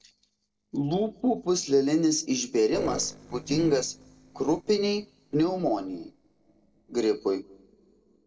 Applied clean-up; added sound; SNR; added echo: neural separator model SepFormer DNS4.